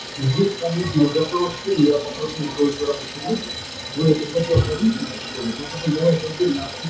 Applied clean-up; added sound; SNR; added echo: classical method WPE with log-MMSE.